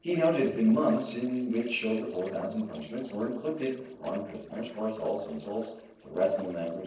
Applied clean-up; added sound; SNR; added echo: neural separator model SepFormer DNS4.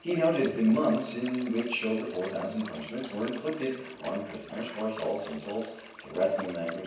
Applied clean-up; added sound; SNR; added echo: none; Liquid; 15 dB; reverberation time 0.9 s.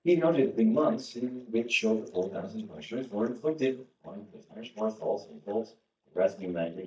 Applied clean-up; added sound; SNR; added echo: neural mask model DeepFilterNet 3.